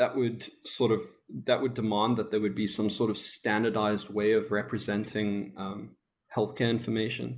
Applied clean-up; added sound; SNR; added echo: none; none; none; none.